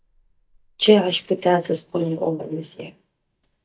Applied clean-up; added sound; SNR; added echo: neural mask model DeepFilterNet 3.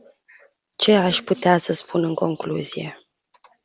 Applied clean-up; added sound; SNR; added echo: none; none; none; none.